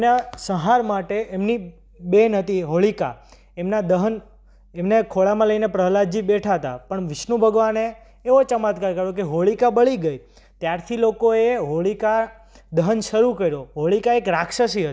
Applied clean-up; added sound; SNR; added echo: none; none; none; none.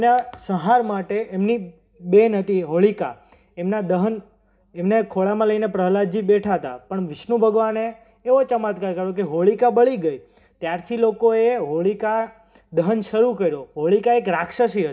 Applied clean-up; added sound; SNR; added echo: none; none; none; reverberation time 0.3 s.